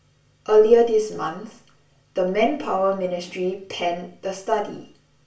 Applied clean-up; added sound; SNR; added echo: none; none; none; reverberation time 0.3 s.